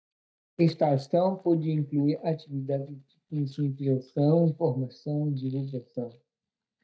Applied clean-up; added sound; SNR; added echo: neural mask model DeepFilterNet 3.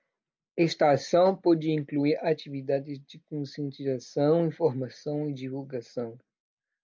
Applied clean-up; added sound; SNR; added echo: none; none; none; none.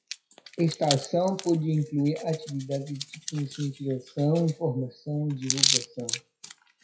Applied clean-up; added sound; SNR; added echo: classical method WPE with log-MMSE.